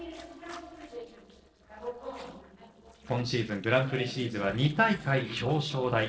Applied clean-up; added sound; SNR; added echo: neural separator model SepFormer DNS4.